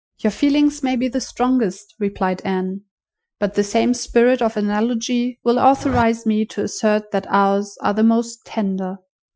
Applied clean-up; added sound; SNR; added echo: classical method Wiener filter.